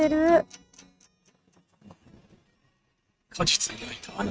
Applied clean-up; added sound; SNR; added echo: neural mask model RNNoise.